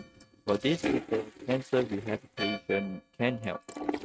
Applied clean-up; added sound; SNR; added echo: neural mask model RNNoise.